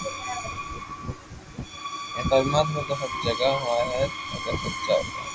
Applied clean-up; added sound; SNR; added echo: none; Screech; 6 dB; none.